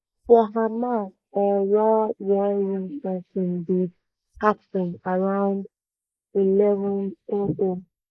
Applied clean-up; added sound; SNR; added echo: neural mask model Resemble Enhance denoiser.